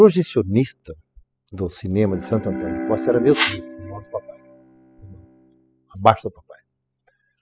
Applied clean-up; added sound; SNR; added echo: classical method spectral subtraction.